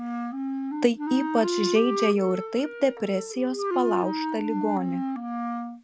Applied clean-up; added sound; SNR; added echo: none; Wind instrument, woodwind instrument; 3 dB; none.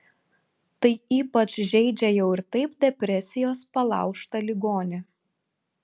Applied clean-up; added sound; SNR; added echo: none; none; none; none.